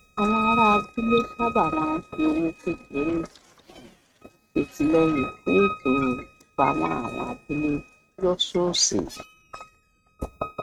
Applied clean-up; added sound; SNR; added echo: neural mask model RNNoise.